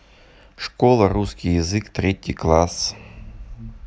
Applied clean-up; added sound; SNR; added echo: none; none; none; none.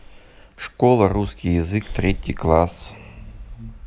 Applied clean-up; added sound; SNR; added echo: none; Breathing; 14 dB; none.